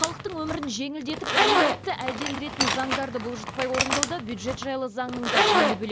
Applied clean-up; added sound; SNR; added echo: none; Zipper (clothing); -4 dB; none.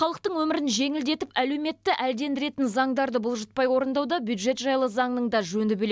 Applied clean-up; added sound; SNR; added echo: none; none; none; none.